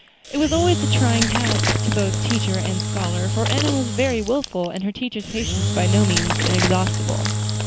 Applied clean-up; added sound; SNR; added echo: none; Engine / Drill; -2 dB; none.